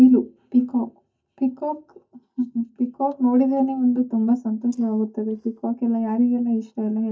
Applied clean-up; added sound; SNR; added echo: neural mask model DeepFilterNet 3.